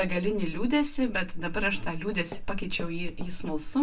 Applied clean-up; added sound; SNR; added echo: none; Walk, footsteps; 18 dB; reverberation time 0.2 s.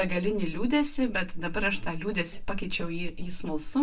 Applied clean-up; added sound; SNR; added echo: neural separator model SepFormer DNS4.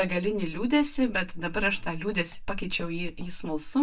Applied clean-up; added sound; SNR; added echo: neural mask model DeepFilterNet 3.